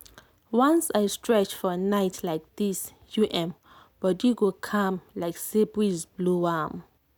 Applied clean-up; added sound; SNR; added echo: none; none; none; none.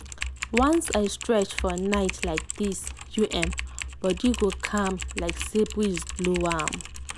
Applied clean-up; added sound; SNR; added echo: none; Typing; 7 dB; none.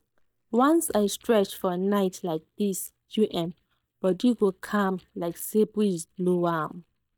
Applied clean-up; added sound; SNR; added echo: neural mask model DeepFilterNet 3.